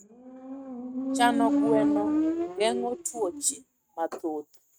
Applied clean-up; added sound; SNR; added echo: neural mask model RNNoise.